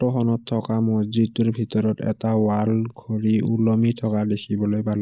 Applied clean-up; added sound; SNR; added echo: neural mask model Resemble Enhance denoiser.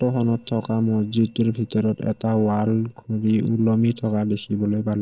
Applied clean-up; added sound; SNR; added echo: neural separator model SepFormer DNS4.